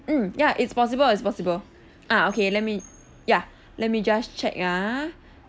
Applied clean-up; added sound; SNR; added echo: none; none; none; none.